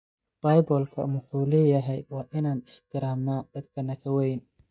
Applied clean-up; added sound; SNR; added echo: neural mask model DeepFilterNet 3.